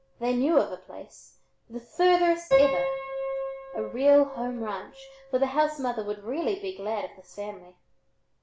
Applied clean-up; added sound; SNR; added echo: none; Piano; 6 dB; none.